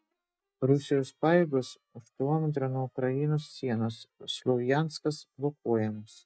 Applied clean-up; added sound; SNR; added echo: neural mask model DeepFilterNet 3.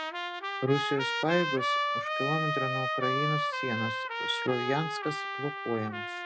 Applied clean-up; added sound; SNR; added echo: none; Trumpet; 0 dB; none.